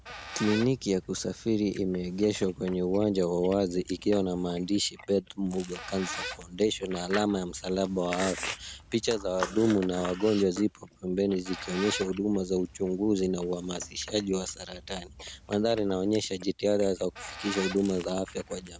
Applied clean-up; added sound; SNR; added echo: none; Squeak + Chewing, mastication; 14 dB; none.